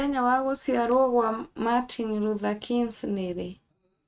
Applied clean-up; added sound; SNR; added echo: neural mask model RNNoise.